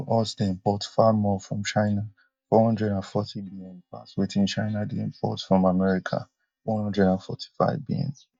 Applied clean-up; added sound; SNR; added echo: neural mask model DeepFilterNet 3.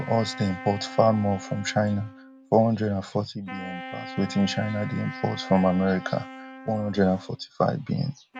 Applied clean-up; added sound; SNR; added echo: none; Wind instrument, woodwind instrument; 15 dB; none.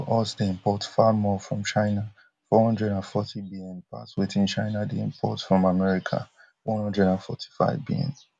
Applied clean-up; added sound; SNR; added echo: none; none; none; none.